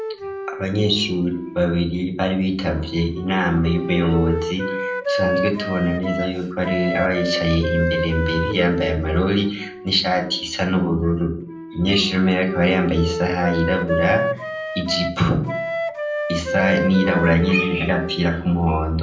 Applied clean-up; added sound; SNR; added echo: none; Wind instrument, woodwind instrument; 6 dB; reverberation time 0.6 s.